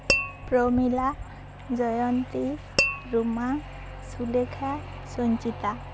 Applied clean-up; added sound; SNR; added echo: none; Tap / Glass; 3 dB; none.